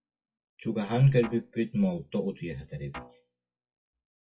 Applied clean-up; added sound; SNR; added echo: classical method WPE with log-MMSE.